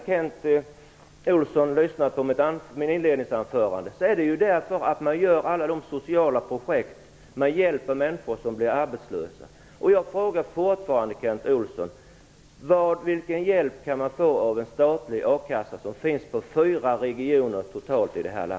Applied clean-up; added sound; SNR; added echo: none; none; none; none.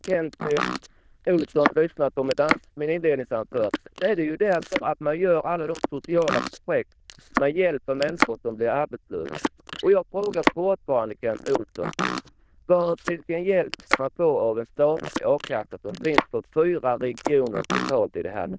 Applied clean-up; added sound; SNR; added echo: neural diffusion model UNIVERSE++.